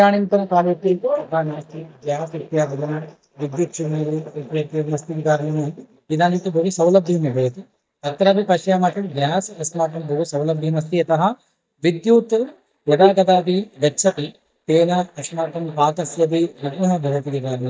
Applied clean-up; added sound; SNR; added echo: neural mask model DeepFilterNet 3.